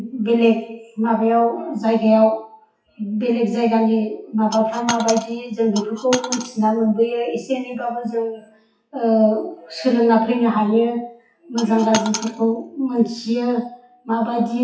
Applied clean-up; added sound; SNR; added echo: classical method WPE with log-MMSE.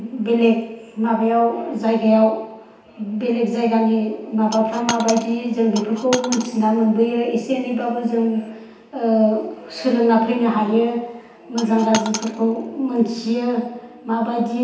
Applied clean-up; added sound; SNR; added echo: none; Coin (dropping); 11 dB; reverberation time 0.9 s.